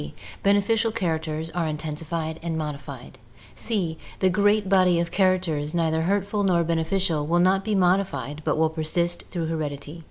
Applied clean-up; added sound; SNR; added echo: none; none; none; none.